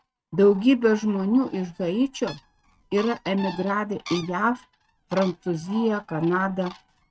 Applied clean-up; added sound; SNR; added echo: neural mask model RNNoise.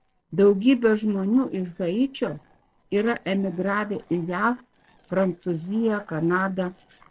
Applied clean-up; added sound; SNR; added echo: neural separator model SepFormer DNS4.